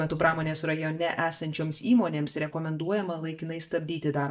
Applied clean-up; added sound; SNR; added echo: neural mask model DeepFilterNet 3.